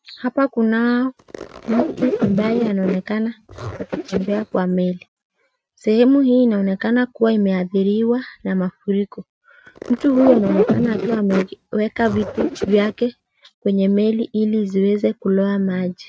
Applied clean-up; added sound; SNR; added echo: neural mask model RNNoise.